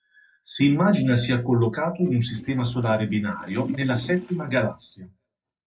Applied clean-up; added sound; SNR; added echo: neural separator model SepFormer DNS4.